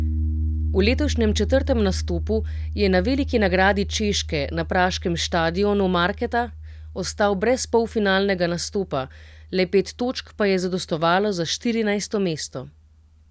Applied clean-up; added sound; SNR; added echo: none; Piano; 7 dB; none.